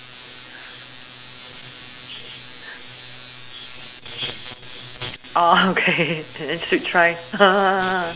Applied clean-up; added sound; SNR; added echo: none; none; none; none.